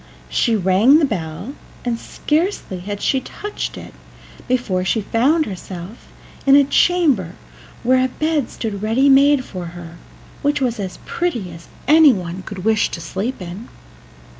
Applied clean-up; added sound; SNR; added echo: none; none; none; none.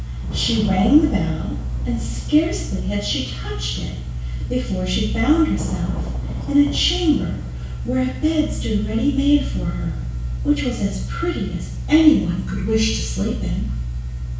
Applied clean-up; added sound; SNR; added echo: none; Thunder / Rain; 17 dB; reverberation time 0.6 s.